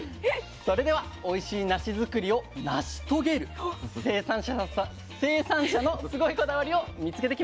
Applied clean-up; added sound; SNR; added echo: none; none; none; none.